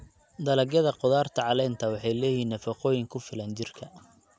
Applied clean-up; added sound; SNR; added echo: none; none; none; none.